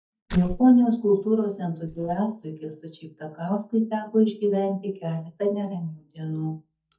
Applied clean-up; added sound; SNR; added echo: neural mask model DeepFilterNet 3.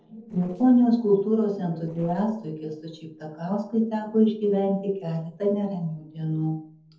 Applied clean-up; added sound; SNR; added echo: neural separator model SepFormer DNS4.